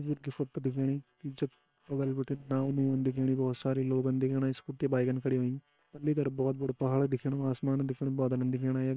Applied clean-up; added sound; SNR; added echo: neural separator model SepFormer WHAM!.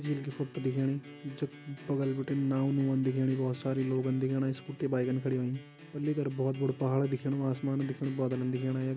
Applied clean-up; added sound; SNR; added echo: none; Acoustic guitar; 20 dB; none.